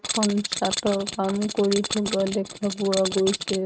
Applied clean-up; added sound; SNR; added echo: neural mask model RNNoise.